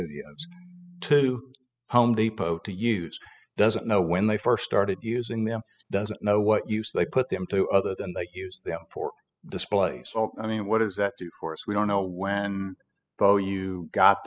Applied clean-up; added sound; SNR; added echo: classical method spectral subtraction.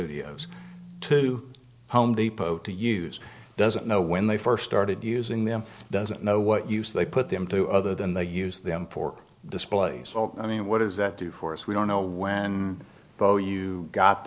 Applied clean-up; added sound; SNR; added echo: none; Telephone; 18 dB; none.